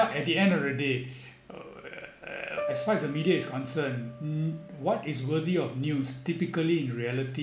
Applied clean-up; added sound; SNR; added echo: none; Piano; 15 dB; none.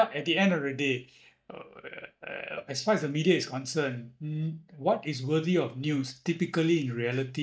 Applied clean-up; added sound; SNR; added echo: neural mask model DeepFilterNet 3.